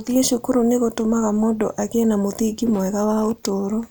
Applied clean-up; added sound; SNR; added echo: none; Walk, footsteps; 17 dB; none.